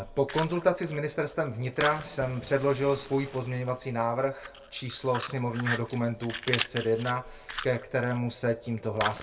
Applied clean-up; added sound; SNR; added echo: none; Fire; 10 dB; reverberation time 0.2 s.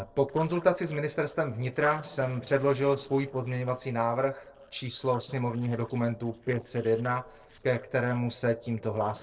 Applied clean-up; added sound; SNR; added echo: neural separator model SepFormer DNS4.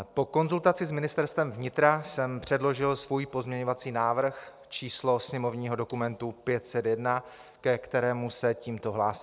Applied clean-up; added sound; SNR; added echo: none; none; none; none.